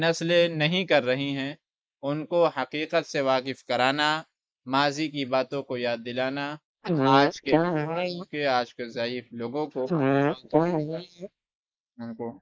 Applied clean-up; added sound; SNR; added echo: neural mask model Resemble Enhance denoiser.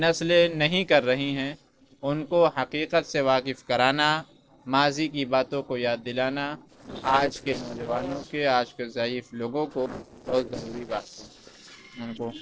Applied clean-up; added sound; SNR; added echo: neural separator model SepFormer DNS4.